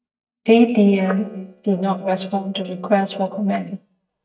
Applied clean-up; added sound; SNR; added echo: neural mask model DeepFilterNet 3.